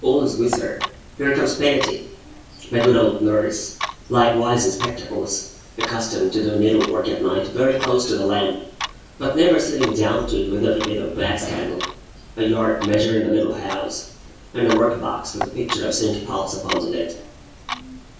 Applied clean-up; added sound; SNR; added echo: none; Clock; 12 dB; reverberation time 0.6 s.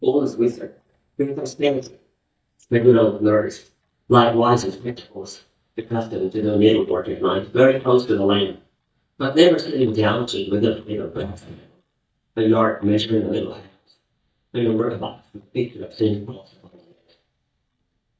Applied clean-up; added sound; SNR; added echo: neural mask model DeepFilterNet 3.